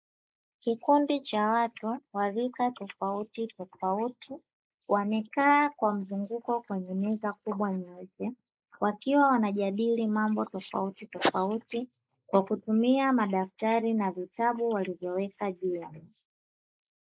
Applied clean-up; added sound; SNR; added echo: neural mask model Resemble Enhance denoiser.